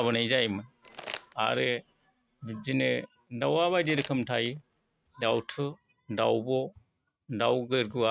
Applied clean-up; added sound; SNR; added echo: neural mask model RNNoise.